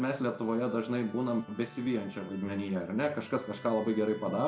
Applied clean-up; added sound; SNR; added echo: none; Musical instrument; 19 dB; none.